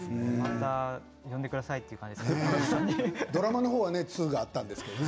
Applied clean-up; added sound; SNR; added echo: none; Snare drum; 19 dB; none.